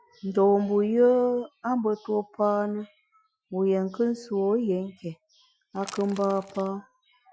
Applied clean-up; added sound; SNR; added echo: classical method Wiener filter.